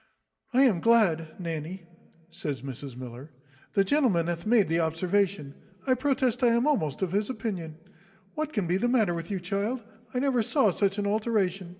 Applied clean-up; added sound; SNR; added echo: none; none; none; reverberation time 1.1 s.